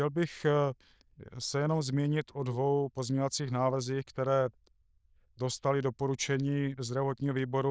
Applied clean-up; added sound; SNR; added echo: neural diffusion model UNIVERSE++.